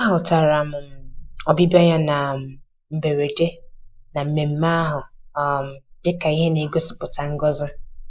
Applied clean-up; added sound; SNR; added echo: neural mask model Resemble Enhance denoiser.